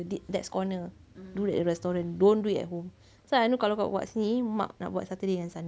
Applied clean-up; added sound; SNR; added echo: none; none; none; none.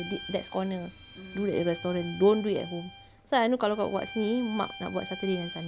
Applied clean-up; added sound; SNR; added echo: none; Bowed string instrument; 14 dB; none.